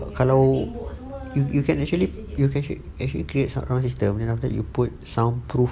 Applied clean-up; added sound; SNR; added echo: none; none; none; none.